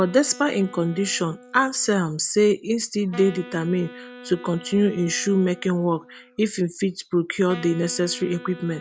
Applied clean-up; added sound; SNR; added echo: none; Wind instrument, woodwind instrument; 20 dB; none.